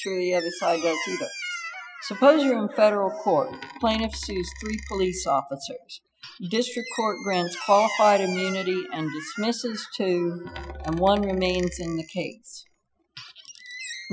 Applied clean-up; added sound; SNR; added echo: classical method Wiener filter.